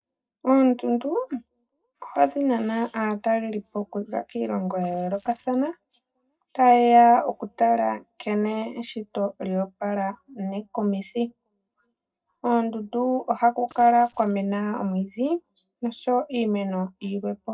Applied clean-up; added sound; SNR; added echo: neural separator model SepFormer DNS4.